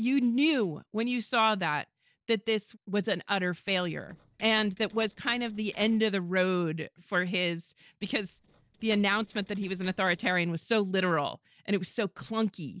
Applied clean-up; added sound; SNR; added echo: neural separator model SepFormer DNS4.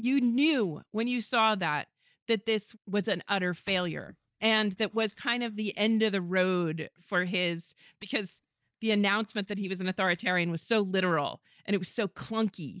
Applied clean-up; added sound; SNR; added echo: neural mask model DeepFilterNet 3.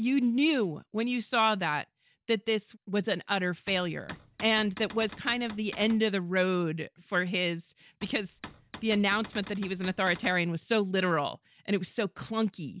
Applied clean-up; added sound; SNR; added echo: none; Cupboard open or close / Door; 17 dB; none.